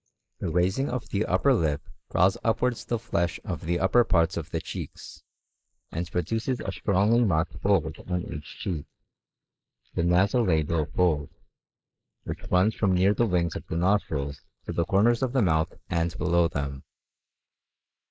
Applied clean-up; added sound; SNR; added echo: neural mask model Resemble Enhance denoiser.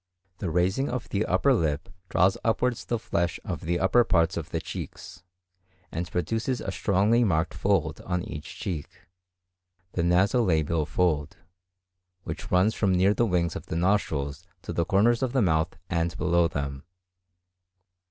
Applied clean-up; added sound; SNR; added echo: none; none; none; none.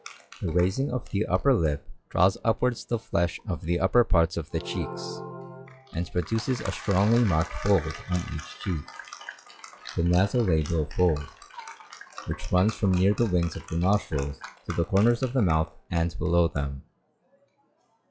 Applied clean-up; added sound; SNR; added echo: classical method log-MMSE.